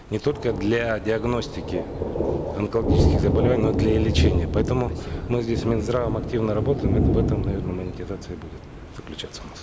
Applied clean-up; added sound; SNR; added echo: none; Thunder; -1 dB; none.